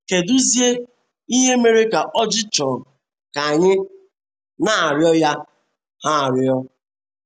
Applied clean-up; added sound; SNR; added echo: none; none; none; none.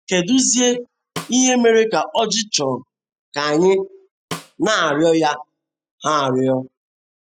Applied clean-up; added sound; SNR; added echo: classical method spectral subtraction.